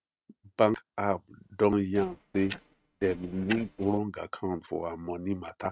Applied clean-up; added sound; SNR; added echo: neural mask model RNNoise.